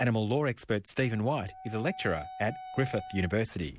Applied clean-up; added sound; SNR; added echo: none; Wind instrument, woodwind instrument; 16 dB; none.